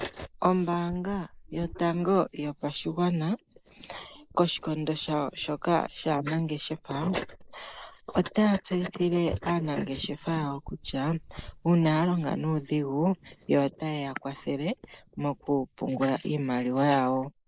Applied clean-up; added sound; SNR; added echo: neural mask model Resemble Enhance denoiser.